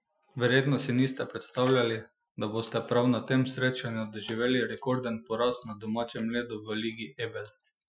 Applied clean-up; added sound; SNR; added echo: classical method Wiener filter.